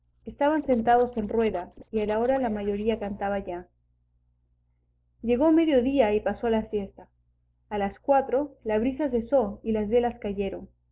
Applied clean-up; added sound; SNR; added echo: neural separator model SepFormer DNS4.